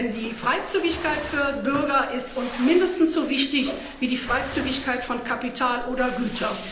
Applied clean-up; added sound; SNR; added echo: none; Bathtub (filling or washing); 13 dB; reverberation time 0.8 s.